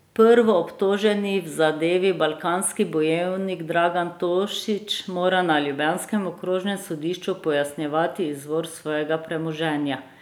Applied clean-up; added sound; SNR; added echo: none; none; none; none.